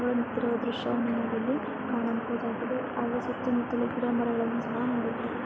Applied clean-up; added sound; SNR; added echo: none; none; none; none.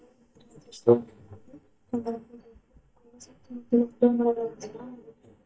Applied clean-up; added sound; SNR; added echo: neural mask model DeepFilterNet 3.